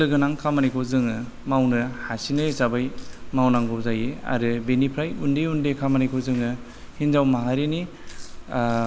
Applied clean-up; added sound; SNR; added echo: none; Chewing, mastication; 11 dB; none.